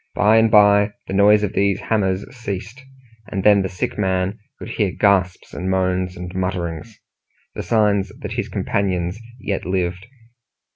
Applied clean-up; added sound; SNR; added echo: none; none; none; none.